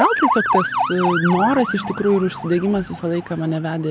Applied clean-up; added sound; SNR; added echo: none; Motor vehicle (road) / Siren; 4 dB; none.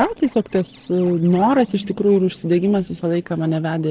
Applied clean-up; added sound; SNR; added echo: neural separator model SepFormer DNS4.